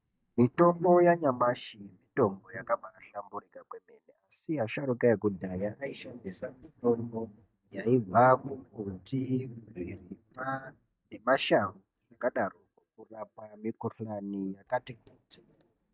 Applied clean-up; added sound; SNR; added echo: neural mask model DeepFilterNet 3.